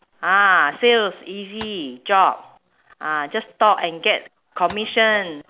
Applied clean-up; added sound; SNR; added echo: none; Tap; 20 dB; none.